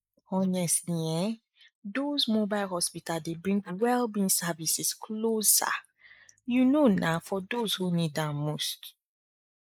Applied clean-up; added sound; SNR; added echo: neural mask model Resemble Enhance denoiser.